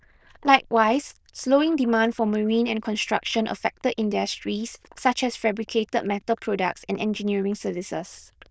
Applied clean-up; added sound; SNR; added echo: neural diffusion model UNIVERSE++.